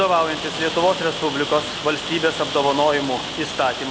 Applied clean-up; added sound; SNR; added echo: none; Rain; 7 dB; none.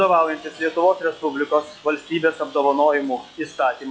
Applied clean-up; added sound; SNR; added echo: classical method log-MMSE.